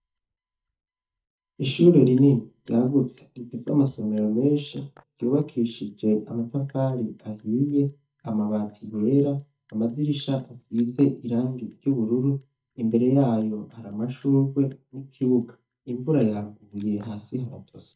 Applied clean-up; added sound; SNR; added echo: neural mask model DeepFilterNet 3.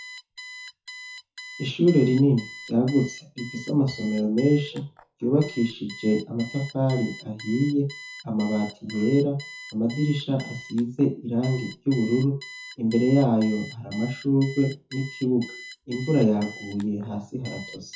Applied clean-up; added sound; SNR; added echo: classical method WPE with log-MMSE.